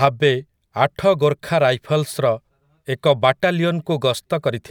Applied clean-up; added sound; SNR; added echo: none; none; none; none.